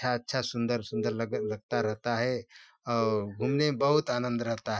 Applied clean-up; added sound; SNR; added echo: classical method Wiener filter.